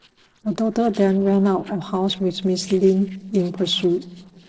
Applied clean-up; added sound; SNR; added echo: neural separator model SepFormer DNS4.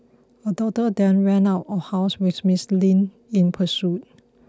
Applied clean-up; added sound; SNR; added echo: none; none; none; none.